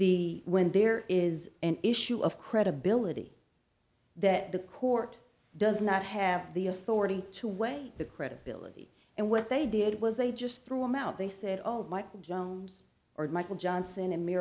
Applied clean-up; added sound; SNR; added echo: none; none; none; none.